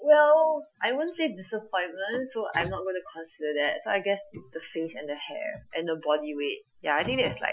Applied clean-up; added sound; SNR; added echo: classical method Wiener filter.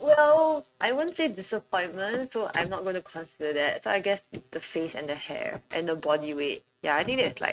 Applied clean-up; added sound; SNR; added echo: neural mask model RNNoise.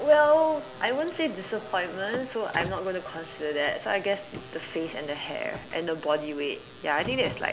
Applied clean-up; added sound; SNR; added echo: none; Car; 15 dB; none.